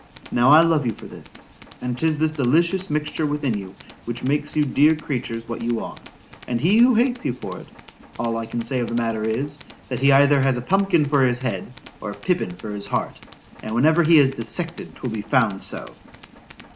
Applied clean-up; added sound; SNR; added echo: none; Tools; 19 dB; none.